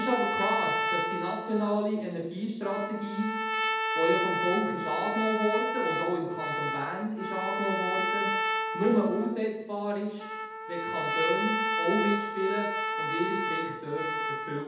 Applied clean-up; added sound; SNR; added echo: none; Trumpet; 1 dB; reverberation time 0.8 s.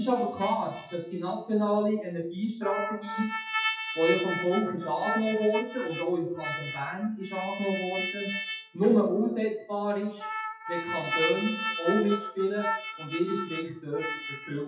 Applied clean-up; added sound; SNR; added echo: classical method WPE with log-MMSE.